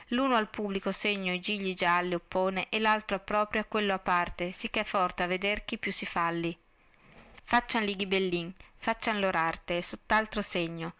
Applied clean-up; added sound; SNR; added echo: none; none; none; none.